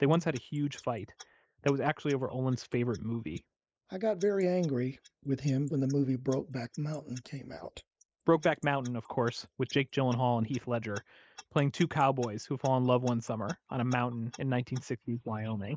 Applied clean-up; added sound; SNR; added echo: neural mask model Resemble Enhance denoiser.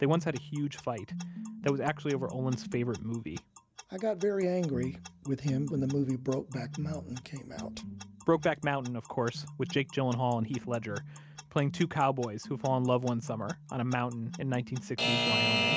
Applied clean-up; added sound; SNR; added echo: none; Alarm / Clock; 8 dB; none.